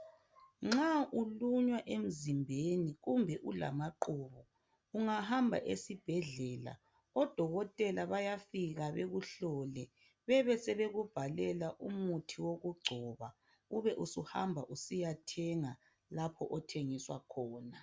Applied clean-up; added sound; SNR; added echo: none; none; none; none.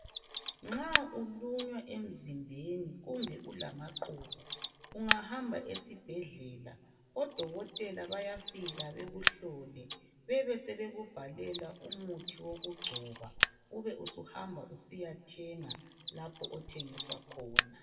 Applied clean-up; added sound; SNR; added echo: none; Mechanisms; -3 dB; reverberation time 1.2 s.